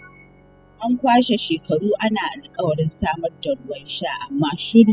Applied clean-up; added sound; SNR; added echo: classical method spectral subtraction.